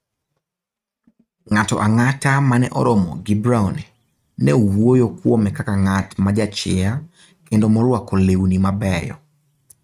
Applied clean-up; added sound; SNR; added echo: neural mask model RNNoise.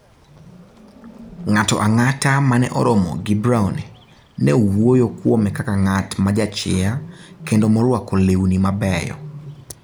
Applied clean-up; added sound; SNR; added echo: none; Bird; 19 dB; none.